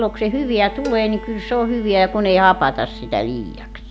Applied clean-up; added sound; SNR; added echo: none; Bowed string instrument + Cowbell; 17 dB; none.